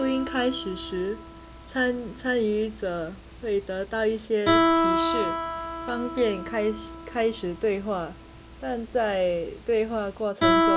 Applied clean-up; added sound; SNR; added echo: none; Guitar; 1 dB; none.